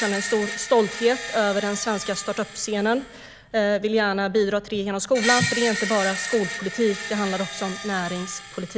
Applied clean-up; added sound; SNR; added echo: none; Screech; 8 dB; none.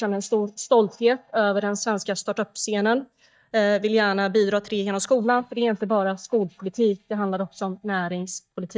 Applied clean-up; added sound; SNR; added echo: neural mask model DeepFilterNet 3.